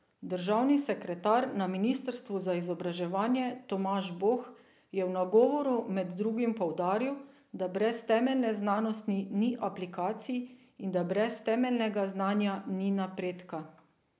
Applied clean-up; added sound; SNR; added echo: none; none; none; none.